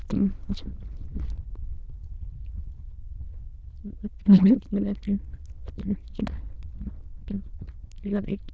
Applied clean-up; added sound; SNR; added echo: neural diffusion model UNIVERSE++.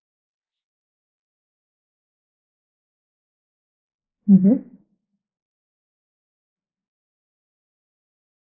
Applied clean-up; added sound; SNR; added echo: neural mask model Resemble Enhance denoiser.